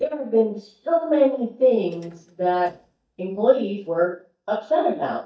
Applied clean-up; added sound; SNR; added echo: neural mask model DeepFilterNet 3.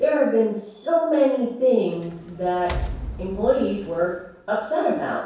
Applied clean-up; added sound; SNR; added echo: none; Door; 11 dB; reverberation time 0.7 s.